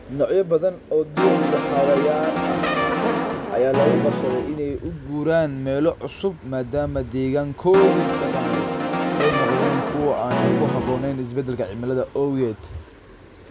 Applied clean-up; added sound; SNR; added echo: none; Brass instrument; -1 dB; none.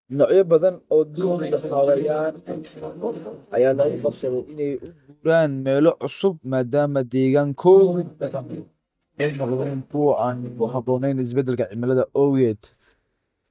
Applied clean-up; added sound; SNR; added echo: neural mask model DeepFilterNet 3.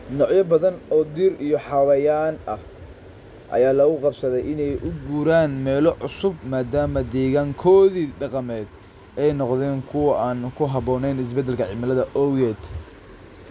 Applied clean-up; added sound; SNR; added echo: none; none; none; none.